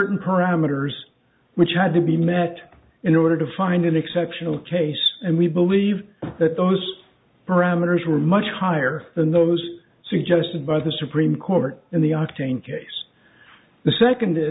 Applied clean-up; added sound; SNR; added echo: none; none; none; none.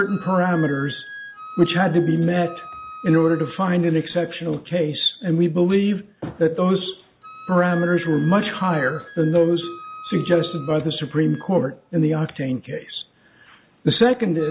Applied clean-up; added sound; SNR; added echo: none; Wind instrument, woodwind instrument; 19 dB; none.